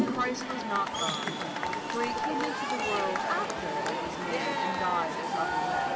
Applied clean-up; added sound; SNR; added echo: none; Crowd / Cheering; -4 dB; none.